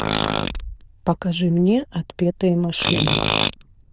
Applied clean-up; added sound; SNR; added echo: neural diffusion model UNIVERSE++.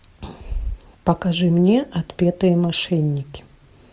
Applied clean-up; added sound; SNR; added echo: none; none; none; none.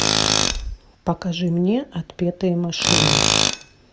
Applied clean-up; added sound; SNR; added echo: none; Tools; -2 dB; none.